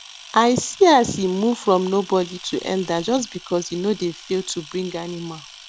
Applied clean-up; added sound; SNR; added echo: none; Camera; 19 dB; none.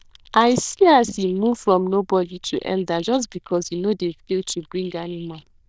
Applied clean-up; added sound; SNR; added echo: neural diffusion model UNIVERSE++.